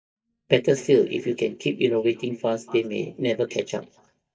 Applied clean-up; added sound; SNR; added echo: neural mask model DeepFilterNet 3.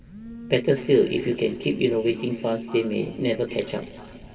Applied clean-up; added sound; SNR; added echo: none; Telephone; 15 dB; reverberation time 2.9 s.